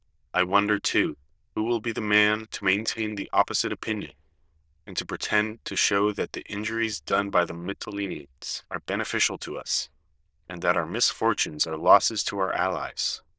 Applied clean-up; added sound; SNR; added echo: neural diffusion model UNIVERSE++.